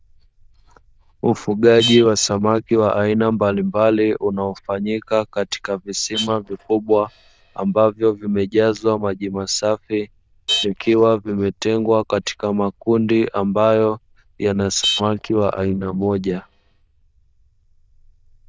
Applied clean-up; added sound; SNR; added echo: neural diffusion model UNIVERSE++.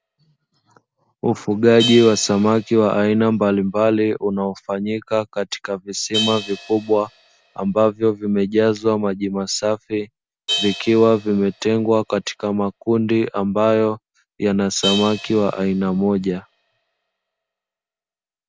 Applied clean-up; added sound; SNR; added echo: none; Crash cymbal; 14 dB; none.